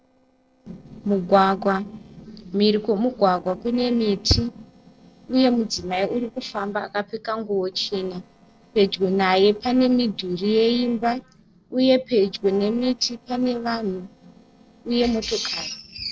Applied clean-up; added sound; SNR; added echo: neural separator model SepFormer DNS4.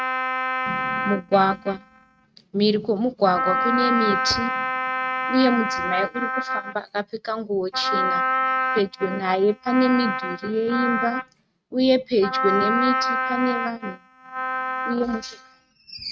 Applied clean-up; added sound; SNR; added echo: neural mask model RNNoise.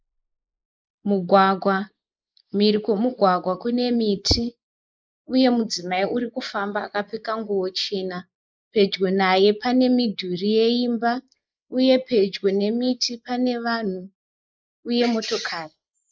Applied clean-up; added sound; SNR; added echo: neural mask model Resemble Enhance denoiser.